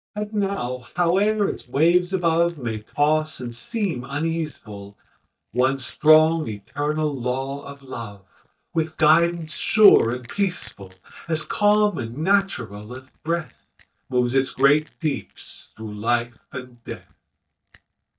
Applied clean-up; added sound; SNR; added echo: neural mask model DeepFilterNet 3.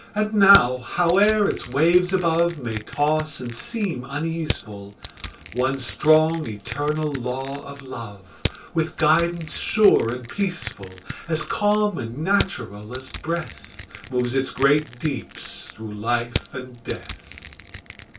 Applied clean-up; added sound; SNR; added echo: none; Crushing; 13 dB; reverberation time 0.2 s.